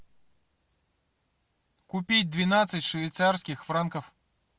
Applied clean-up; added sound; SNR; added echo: none; none; none; none.